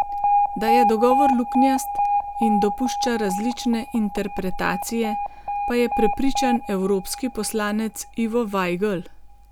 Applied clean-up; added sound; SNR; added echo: none; Alarm; 2 dB; none.